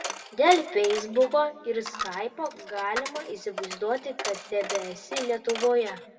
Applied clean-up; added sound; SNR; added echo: none; Coin (dropping); 10 dB; reverberation time 1.5 s.